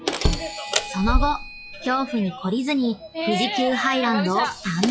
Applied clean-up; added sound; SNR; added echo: classical method log-MMSE.